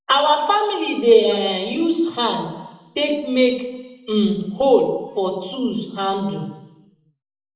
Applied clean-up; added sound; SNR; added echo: none; none; none; reverberation time 0.9 s.